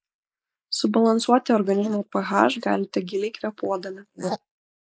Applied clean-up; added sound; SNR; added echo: neural mask model Resemble Enhance denoiser.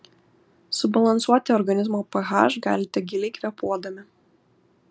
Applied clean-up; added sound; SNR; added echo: none; none; none; none.